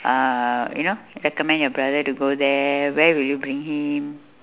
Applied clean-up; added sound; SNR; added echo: none; none; none; none.